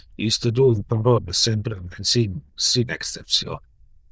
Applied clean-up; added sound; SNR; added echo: neural diffusion model UNIVERSE++.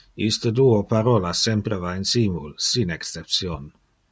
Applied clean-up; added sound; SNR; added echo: none; none; none; none.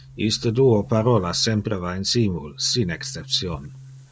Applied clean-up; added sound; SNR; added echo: none; Boom; 19 dB; none.